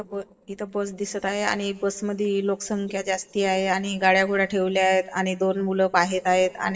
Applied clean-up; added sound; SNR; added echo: neural separator model SepFormer DNS4.